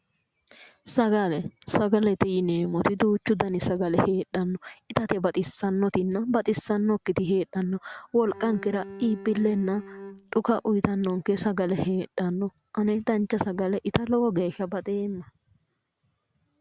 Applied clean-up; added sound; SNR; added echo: none; Bowed string instrument; 15 dB; none.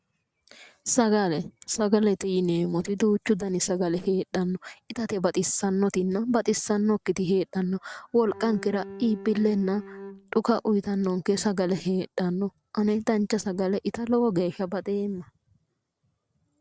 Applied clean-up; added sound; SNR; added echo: neural separator model SepFormer DNS4.